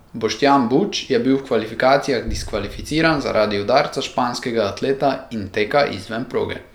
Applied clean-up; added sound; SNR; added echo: none; Boom; 16 dB; none.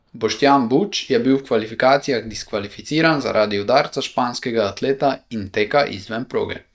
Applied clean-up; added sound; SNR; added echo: neural mask model DeepFilterNet 3.